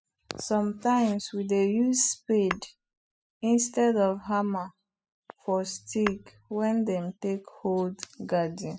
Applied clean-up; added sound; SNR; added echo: classical method spectral subtraction.